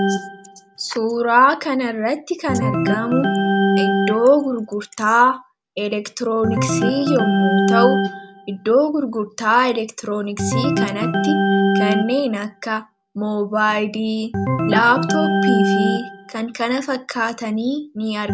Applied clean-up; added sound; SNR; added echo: none; Organ; 1 dB; none.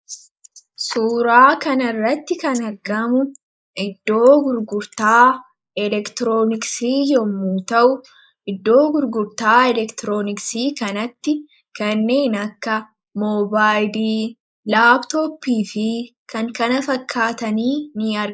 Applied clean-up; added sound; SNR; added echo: neural mask model Resemble Enhance denoiser.